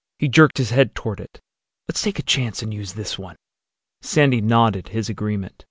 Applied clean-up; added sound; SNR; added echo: none; none; none; none.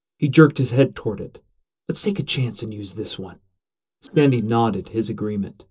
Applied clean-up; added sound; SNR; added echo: neural separator model SepFormer DNS4.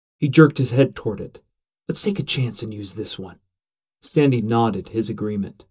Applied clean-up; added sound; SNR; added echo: neural mask model DeepFilterNet 3.